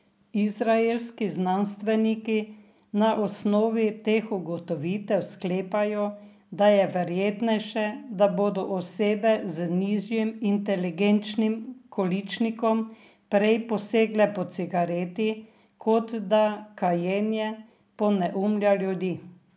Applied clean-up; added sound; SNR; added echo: none; none; none; none.